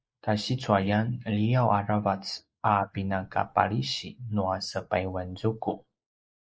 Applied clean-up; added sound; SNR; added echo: neural mask model Resemble Enhance denoiser.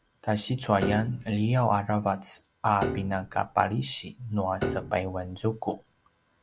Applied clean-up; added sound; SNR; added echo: none; Piano; 8 dB; none.